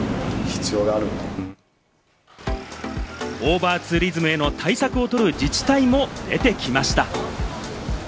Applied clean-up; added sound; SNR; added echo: none; none; none; none.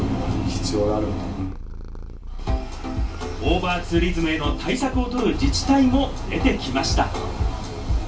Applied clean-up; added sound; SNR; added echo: none; Purr; 9 dB; reverberation time 0.3 s.